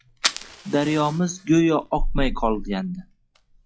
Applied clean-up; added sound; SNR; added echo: classical method log-MMSE.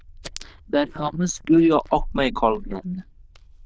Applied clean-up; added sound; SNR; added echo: neural diffusion model UNIVERSE++.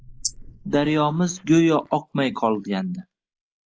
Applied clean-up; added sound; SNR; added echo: neural mask model Resemble Enhance denoiser.